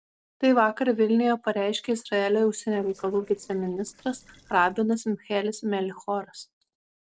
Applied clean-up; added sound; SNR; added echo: neural separator model SepFormer DNS4.